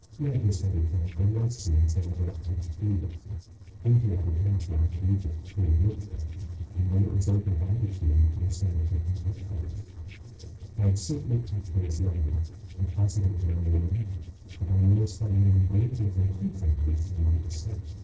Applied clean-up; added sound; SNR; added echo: neural separator model SepFormer DNS4.